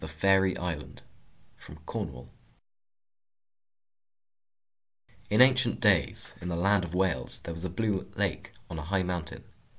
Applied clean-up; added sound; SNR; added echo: none; none; none; none.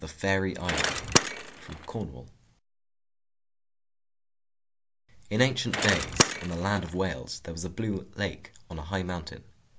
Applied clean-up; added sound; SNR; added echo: none; Bicycle; -2 dB; none.